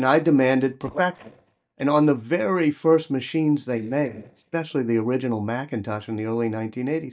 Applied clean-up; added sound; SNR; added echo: neural mask model DeepFilterNet 3.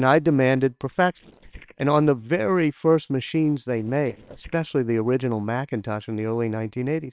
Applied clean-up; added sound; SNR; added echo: neural separator model SepFormer WHAMR!.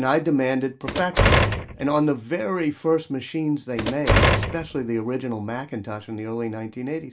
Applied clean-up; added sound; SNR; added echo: none; Door; -3 dB; reverberation time 0.2 s.